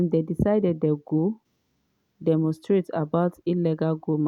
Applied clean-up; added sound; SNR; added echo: none; none; none; none.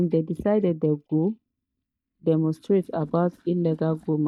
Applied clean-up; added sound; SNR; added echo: neural mask model DeepFilterNet 3.